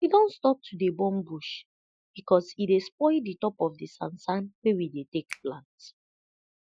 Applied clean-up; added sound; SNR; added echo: classical method Wiener filter.